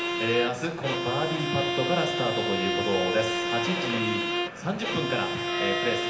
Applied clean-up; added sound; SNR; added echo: none; Bowed string instrument; 0 dB; reverberation time 0.8 s.